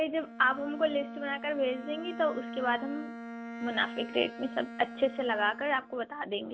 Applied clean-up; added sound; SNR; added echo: none; Bowed string instrument; 11 dB; none.